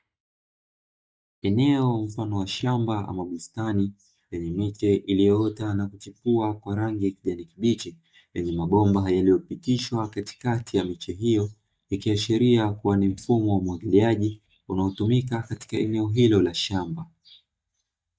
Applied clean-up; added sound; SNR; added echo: neural mask model DeepFilterNet 3.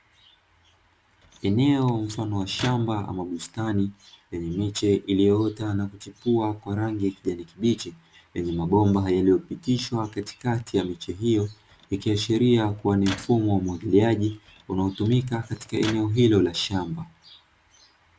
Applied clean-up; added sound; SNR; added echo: none; Microwave oven; 18 dB; none.